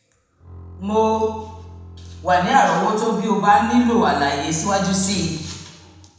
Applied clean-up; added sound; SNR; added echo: none; Bowed string instrument; 19 dB; reverberation time 1.0 s.